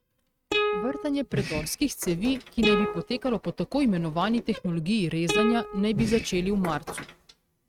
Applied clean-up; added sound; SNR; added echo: neural mask model RNNoise.